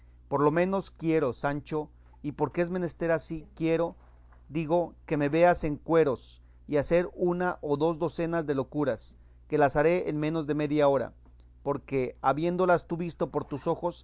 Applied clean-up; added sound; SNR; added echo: none; none; none; none.